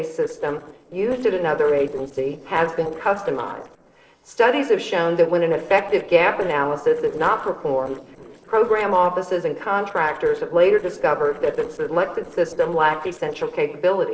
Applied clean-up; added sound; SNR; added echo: neural separator model SepFormer DNS4.